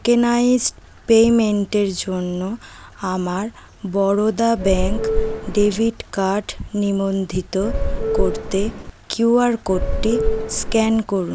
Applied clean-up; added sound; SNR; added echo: none; Subway, metro, underground / Doorbell; 1 dB; none.